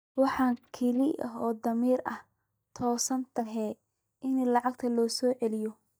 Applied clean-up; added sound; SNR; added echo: neural mask model DeepFilterNet 3.